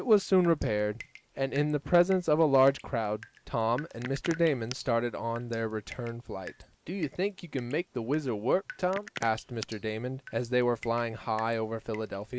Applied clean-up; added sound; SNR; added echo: none; Drip; 19 dB; none.